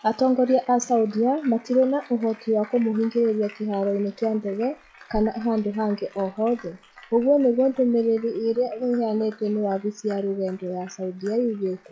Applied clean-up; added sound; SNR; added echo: classical method log-MMSE.